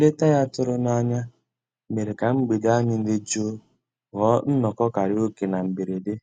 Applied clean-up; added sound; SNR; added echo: none; none; none; none.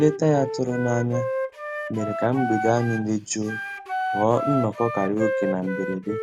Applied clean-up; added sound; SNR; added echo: none; Wind instrument, woodwind instrument; 5 dB; none.